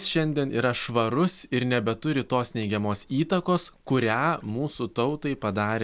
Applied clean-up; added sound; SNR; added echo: none; none; none; none.